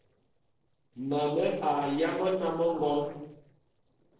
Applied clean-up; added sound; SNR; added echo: neural separator model SepFormer DNS4.